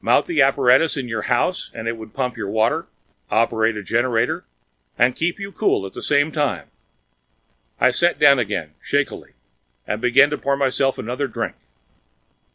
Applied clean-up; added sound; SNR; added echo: none; none; none; none.